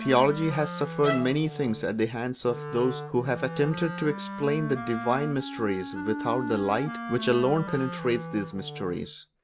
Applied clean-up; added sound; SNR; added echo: none; Wind instrument, woodwind instrument + Bowed string instrument; 9 dB; none.